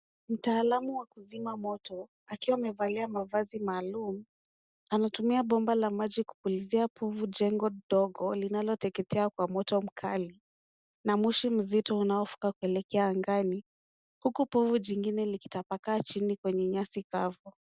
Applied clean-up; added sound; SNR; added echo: none; none; none; none.